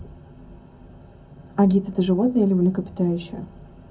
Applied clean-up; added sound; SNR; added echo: none; none; none; reverberation time 0.3 s.